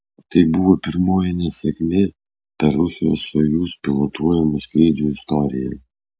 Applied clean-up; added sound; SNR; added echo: none; none; none; none.